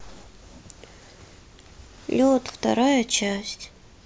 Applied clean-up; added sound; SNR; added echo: none; none; none; none.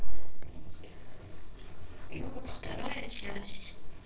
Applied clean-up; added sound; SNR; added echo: neural separator model SepFormer DNS4.